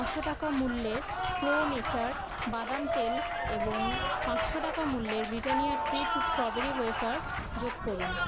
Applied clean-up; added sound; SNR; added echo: none; Applause + Doorbell; -1 dB; none.